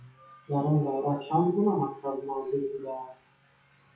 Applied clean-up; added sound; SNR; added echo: classical method WPE with log-MMSE.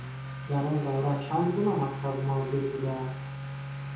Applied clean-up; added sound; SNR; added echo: none; Accelerating, revving, vroom / Motor vehicle (road); 6 dB; reverberation time 0.7 s.